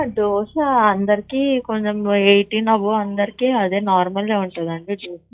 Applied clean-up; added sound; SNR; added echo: classical method log-MMSE.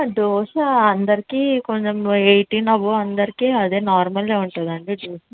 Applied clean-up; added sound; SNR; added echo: none; none; none; none.